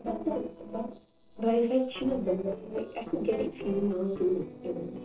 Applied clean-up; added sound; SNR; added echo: neural separator model SepFormer DNS4.